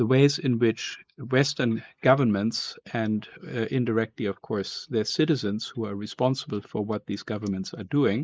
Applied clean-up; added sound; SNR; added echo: neural mask model Resemble Enhance denoiser.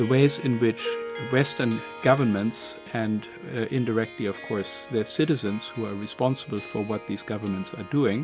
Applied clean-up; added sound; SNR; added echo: none; Harp; 13 dB; none.